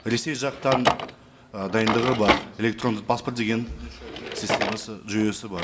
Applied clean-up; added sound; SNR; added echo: none; Drawer open or close; 3 dB; reverberation time 2.4 s.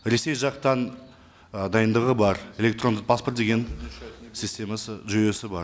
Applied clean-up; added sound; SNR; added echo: none; none; none; none.